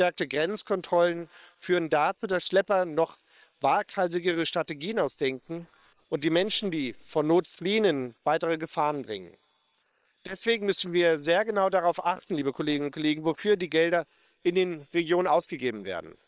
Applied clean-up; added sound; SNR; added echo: neural separator model SepFormer WHAM!.